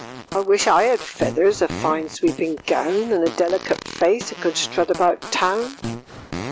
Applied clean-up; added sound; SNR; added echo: none; Fart; 12 dB; none.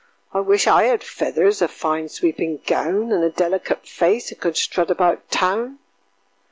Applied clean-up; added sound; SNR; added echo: none; none; none; none.